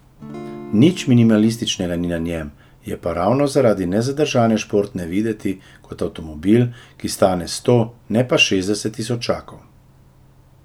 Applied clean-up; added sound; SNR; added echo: none; Acoustic guitar / Strum; 15 dB; none.